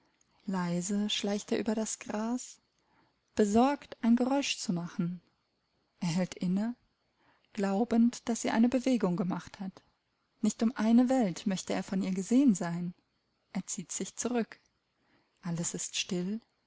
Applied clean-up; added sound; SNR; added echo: none; none; none; none.